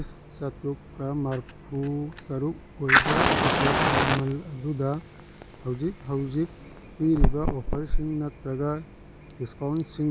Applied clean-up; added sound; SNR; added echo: none; Fire; -2 dB; none.